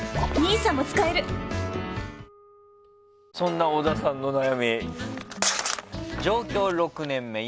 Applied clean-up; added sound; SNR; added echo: none; Harp; 19 dB; none.